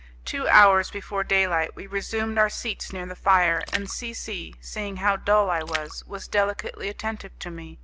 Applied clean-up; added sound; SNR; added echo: none; Splash, splatter; 16 dB; none.